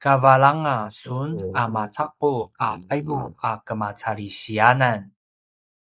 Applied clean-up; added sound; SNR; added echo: neural mask model Resemble Enhance denoiser.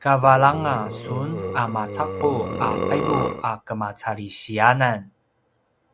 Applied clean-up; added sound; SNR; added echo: none; Burping, eructation; 5 dB; none.